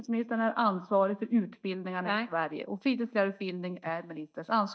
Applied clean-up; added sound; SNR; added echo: neural mask model DeepFilterNet 3.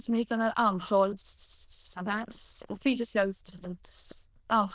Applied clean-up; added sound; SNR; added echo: neural diffusion model UNIVERSE++.